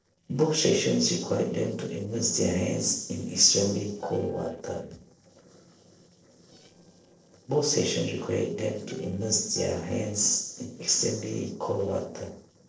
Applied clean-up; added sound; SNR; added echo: neural separator model SepFormer DNS4.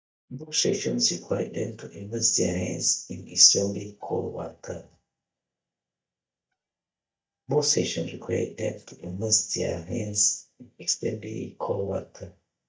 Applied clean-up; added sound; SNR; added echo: neural mask model DeepFilterNet 3.